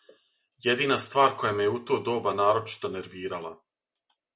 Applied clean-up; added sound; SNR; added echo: none; none; none; none.